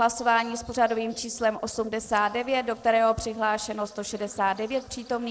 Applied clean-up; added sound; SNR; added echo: neural separator model SepFormer DNS4.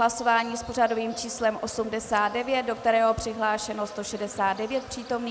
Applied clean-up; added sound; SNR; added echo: none; Insect; 19 dB; none.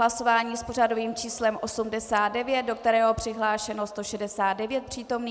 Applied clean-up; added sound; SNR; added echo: none; none; none; none.